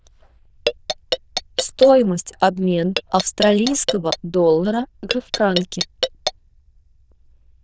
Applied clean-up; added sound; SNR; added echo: neural diffusion model UNIVERSE++.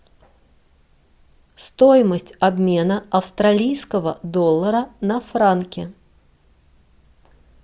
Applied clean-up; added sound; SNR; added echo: none; none; none; none.